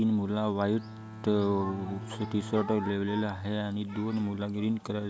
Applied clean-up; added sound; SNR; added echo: none; Bowed string instrument; 13 dB; none.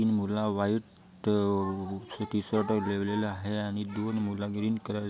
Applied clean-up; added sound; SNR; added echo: none; none; none; none.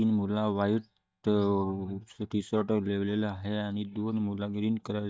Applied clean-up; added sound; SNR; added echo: neural mask model DeepFilterNet 3.